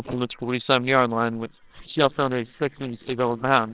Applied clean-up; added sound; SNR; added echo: neural separator model SepFormer WHAMR!.